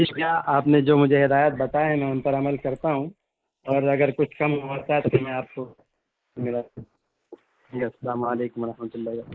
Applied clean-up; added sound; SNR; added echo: neural mask model Resemble Enhance denoiser.